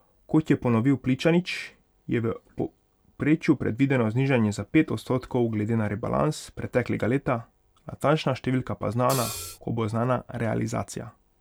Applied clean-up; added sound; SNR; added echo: none; Hi-hat; 8 dB; none.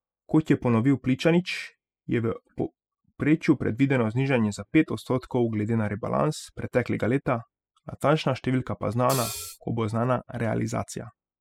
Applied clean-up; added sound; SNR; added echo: classical method spectral subtraction.